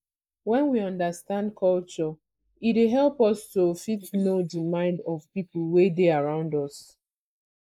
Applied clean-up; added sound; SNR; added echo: neural mask model Resemble Enhance denoiser.